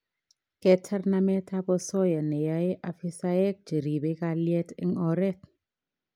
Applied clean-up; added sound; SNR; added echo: none; none; none; none.